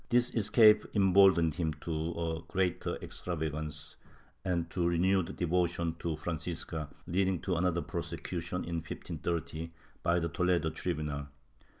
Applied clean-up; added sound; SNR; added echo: none; none; none; none.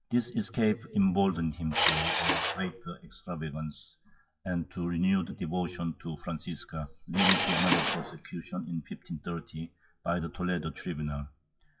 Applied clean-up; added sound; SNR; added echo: classical method WPE with log-MMSE.